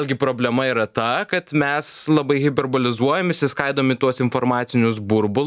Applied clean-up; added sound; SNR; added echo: none; none; none; none.